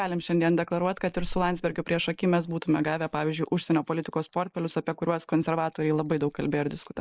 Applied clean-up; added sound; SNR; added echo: neural mask model Resemble Enhance denoiser.